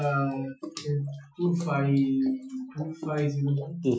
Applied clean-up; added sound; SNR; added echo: classical method Wiener filter.